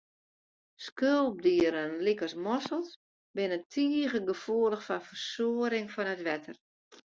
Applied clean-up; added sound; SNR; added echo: none; none; none; none.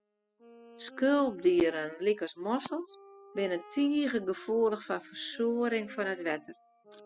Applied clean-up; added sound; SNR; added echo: classical method spectral subtraction.